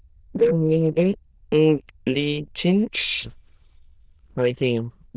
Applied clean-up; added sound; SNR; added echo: neural diffusion model UNIVERSE++.